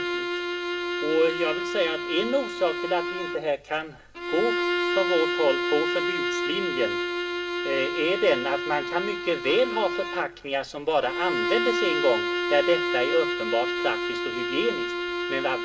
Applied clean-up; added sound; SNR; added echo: none; Bowed string instrument; 1 dB; reverberation time 0.2 s.